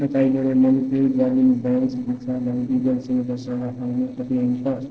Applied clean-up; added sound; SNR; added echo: neural separator model SepFormer DNS4.